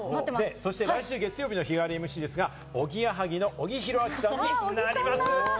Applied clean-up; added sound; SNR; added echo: none; none; none; none.